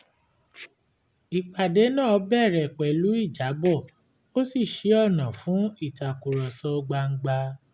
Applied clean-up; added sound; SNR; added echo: none; none; none; none.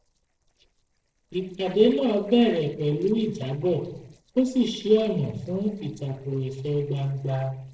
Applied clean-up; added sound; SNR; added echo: neural separator model SepFormer DNS4.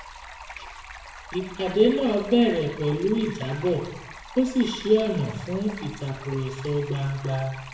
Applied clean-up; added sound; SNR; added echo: none; Stream; 16 dB; reverberation time 0.7 s.